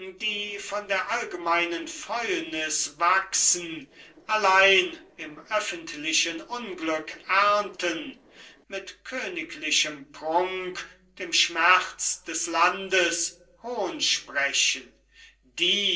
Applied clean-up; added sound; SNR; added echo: neural separator model SepFormer DNS4.